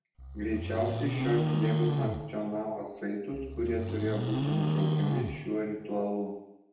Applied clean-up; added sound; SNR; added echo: none; Livestock, farm animals, working animals; -1 dB; reverberation time 0.8 s.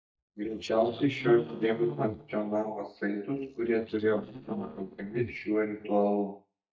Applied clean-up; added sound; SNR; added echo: neural mask model DeepFilterNet 3.